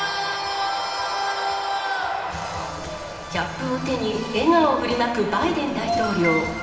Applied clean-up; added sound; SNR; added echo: none; none; none; reverberation time 2.4 s.